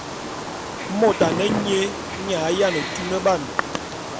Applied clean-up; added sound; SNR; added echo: none; Wild animals + Fireworks; 5 dB; none.